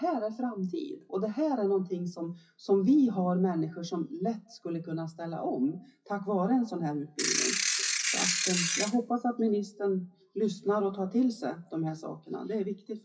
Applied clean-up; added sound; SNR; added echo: classical method WPE with log-MMSE.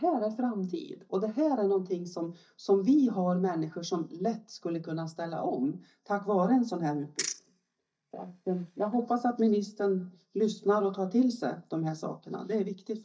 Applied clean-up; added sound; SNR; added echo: neural mask model DeepFilterNet 3.